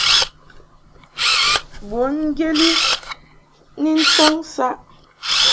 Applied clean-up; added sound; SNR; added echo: none; Camera; -2 dB; none.